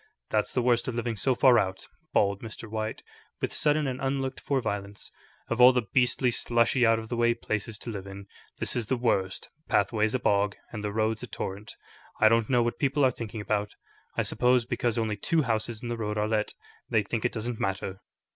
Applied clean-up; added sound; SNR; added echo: none; none; none; none.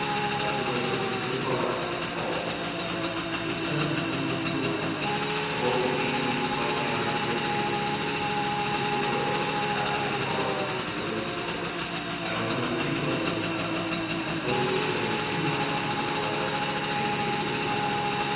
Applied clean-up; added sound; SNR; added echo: none; Motorcycle / Engine; -4 dB; reverberation time 2.1 s.